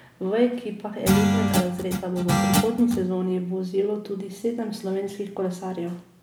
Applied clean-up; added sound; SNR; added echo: none; Guitar; -3 dB; none.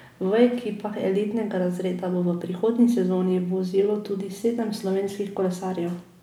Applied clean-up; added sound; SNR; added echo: none; none; none; none.